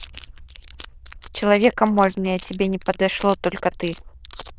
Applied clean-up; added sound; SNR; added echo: neural diffusion model UNIVERSE++.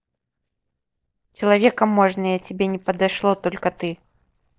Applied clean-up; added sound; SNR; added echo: neural mask model DeepFilterNet 3.